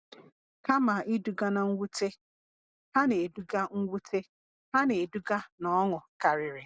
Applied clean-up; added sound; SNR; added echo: none; none; none; none.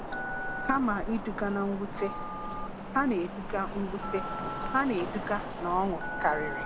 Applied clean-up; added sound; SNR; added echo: none; Telephone + Traffic noise, roadway noise; 4 dB; none.